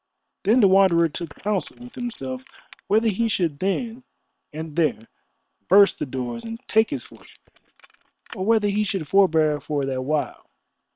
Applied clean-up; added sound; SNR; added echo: neural separator model SepFormer WHAM!.